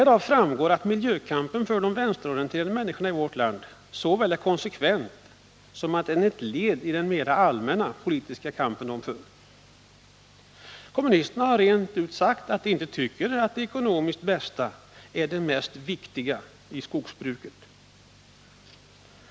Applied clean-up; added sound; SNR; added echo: none; none; none; none.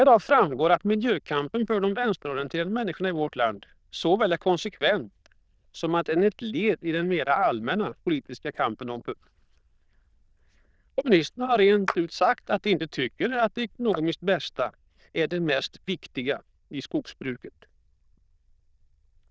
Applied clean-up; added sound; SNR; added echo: neural diffusion model UNIVERSE++.